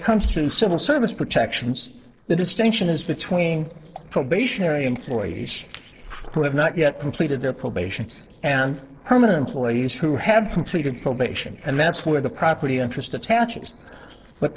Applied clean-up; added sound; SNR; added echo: neural separator model SepFormer DNS4.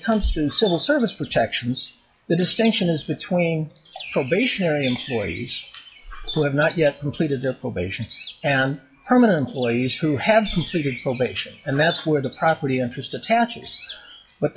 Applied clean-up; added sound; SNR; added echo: classical method WPE with log-MMSE.